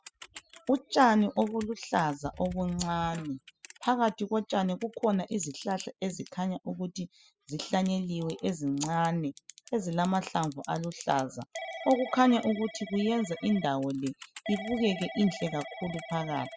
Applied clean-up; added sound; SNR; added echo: classical method spectral subtraction.